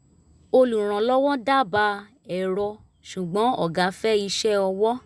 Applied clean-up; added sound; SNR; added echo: none; none; none; none.